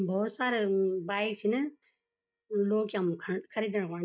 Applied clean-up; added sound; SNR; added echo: neural mask model DeepFilterNet 3.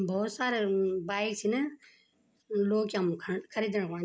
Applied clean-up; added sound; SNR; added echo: none; none; none; none.